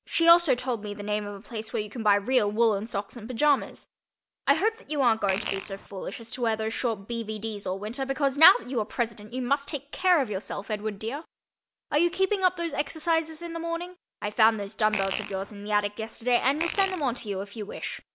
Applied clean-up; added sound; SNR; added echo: none; Fart; 7 dB; none.